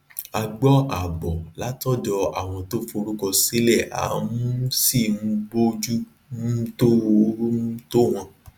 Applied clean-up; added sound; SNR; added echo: none; none; none; none.